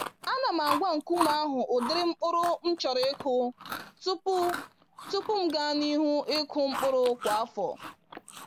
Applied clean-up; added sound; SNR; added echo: none; Chewing, mastication; 10 dB; none.